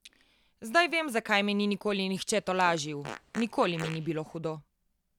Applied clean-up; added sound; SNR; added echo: none; Fart; 14 dB; none.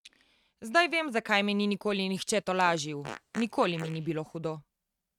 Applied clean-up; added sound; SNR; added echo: neural mask model RNNoise.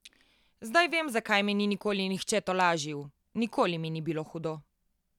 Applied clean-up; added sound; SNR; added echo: none; none; none; none.